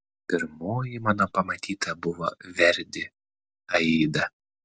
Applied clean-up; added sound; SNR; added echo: none; none; none; none.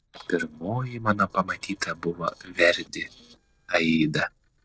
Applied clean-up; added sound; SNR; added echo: neural separator model SepFormer DNS4.